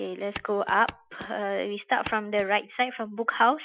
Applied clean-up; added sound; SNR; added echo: classical method Wiener filter.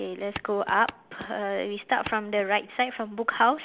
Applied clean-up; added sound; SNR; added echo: neural mask model Resemble Enhance denoiser.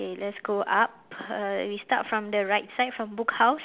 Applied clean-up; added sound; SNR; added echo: none; none; none; none.